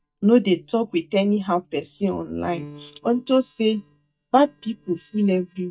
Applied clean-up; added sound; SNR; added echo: neural mask model DeepFilterNet 3.